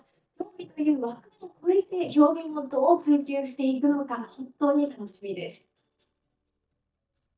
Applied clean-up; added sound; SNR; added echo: neural mask model DeepFilterNet 3.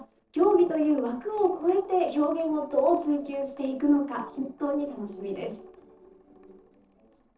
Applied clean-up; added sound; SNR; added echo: neural separator model SepFormer DNS4.